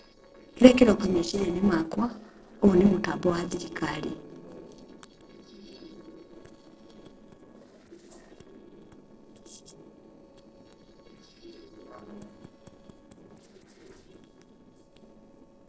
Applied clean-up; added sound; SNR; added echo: neural separator model SepFormer DNS4.